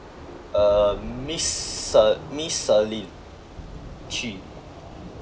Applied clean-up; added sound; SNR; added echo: none; Thunder / Rain; 14 dB; none.